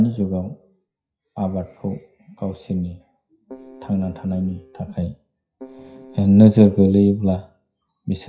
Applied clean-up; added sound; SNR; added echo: classical method WPE with log-MMSE.